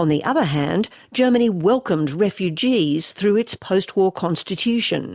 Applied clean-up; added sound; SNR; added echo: none; none; none; none.